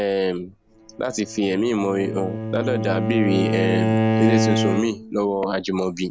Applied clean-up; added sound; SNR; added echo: none; Bowed string instrument; 1 dB; none.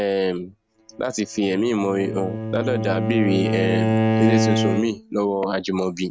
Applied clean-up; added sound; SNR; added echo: neural mask model RNNoise.